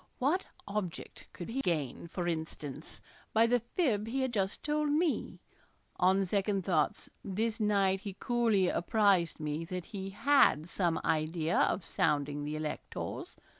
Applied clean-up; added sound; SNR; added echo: none; none; none; none.